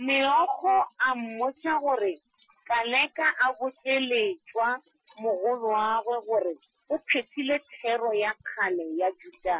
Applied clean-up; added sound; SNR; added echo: classical method Wiener filter.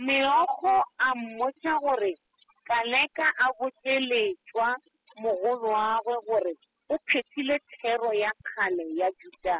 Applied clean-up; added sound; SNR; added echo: classical method spectral subtraction.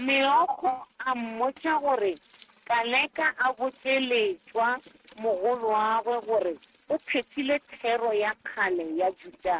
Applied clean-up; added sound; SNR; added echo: neural mask model RNNoise.